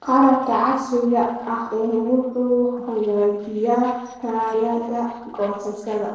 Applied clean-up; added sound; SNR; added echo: neural separator model SepFormer DNS4.